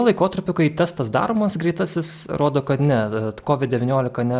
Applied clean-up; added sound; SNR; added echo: none; none; none; none.